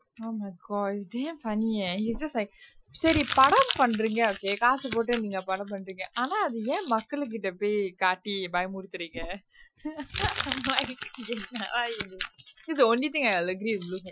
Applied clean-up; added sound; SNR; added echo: classical method Wiener filter.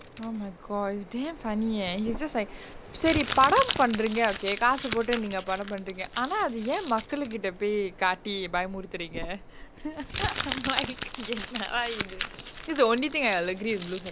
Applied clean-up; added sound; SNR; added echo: none; Crumpling, crinkling; 9 dB; none.